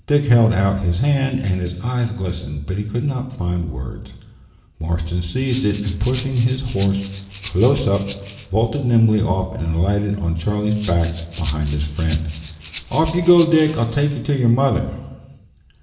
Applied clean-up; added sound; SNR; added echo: none; Rattle (instrument); 19 dB; reverberation time 1.0 s.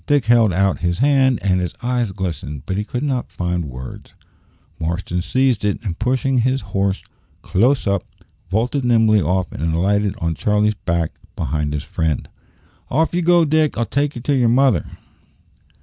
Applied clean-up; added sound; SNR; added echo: none; none; none; none.